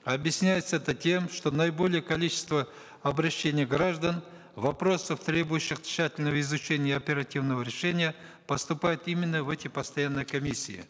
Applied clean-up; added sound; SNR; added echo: none; none; none; none.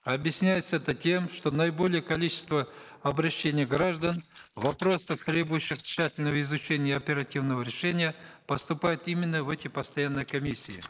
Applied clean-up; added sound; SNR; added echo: neural mask model Resemble Enhance denoiser.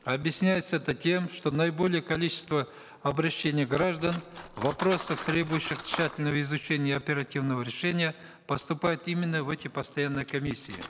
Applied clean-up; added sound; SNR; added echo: none; Cutlery, silverware; 15 dB; none.